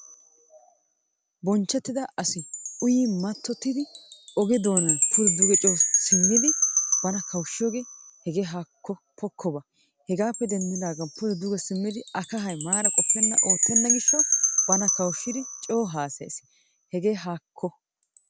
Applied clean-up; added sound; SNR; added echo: none; Wind chime; -2 dB; none.